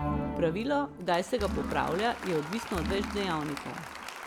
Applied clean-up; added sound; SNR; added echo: none; Applause + Organ; 5 dB; none.